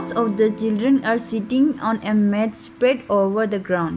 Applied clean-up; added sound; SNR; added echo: none; Electric guitar / Strum; 19 dB; none.